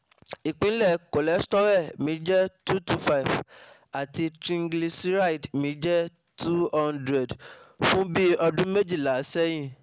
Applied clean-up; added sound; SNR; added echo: none; none; none; none.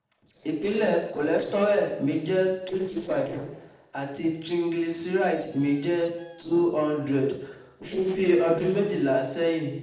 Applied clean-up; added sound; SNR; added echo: neural separator model SepFormer DNS4.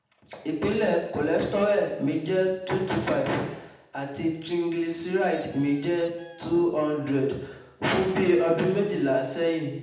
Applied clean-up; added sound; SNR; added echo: none; Squeak; 19 dB; reverberation time 0.8 s.